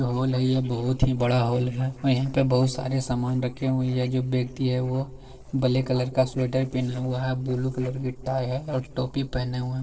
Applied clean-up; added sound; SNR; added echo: neural separator model SepFormer DNS4.